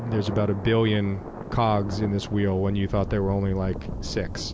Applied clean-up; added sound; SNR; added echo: none; Thunder; 10 dB; none.